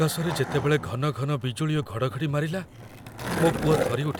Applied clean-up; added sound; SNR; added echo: none; Skateboard; 7 dB; none.